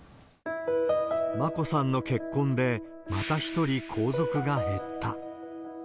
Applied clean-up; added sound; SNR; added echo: none; none; none; none.